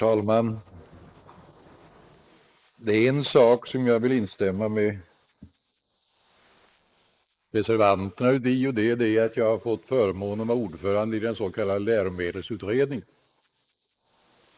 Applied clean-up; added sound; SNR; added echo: neural mask model Resemble Enhance denoiser.